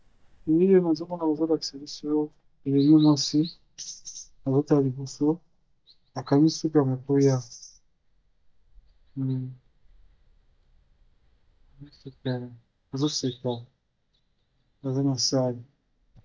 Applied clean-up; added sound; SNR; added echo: neural mask model DeepFilterNet 3.